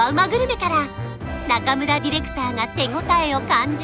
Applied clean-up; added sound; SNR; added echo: none; none; none; none.